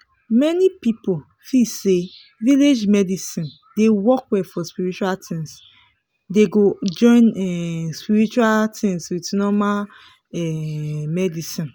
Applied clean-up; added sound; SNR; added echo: none; none; none; none.